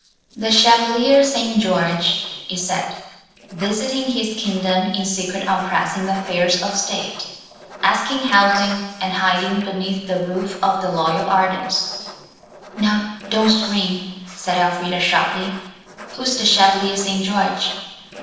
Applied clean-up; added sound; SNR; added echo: neural separator model SepFormer DNS4.